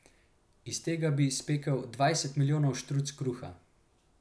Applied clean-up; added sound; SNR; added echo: none; none; none; none.